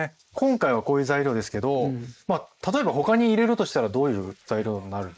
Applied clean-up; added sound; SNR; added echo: neural mask model Resemble Enhance denoiser.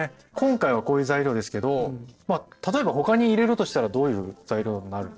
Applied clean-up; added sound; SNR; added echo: neural separator model SepFormer DNS4.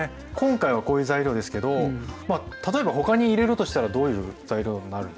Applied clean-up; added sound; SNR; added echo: none; none; none; none.